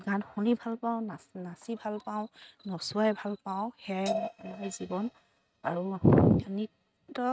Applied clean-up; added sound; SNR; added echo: neural mask model RNNoise.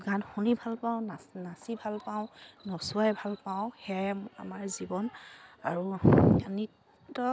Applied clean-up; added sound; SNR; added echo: none; none; none; none.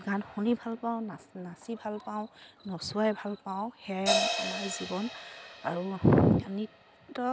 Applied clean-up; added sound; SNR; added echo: none; Crash cymbal; 7 dB; none.